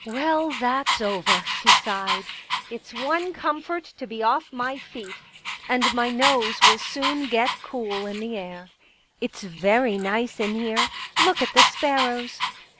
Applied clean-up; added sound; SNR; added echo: none; Dog; 0 dB; none.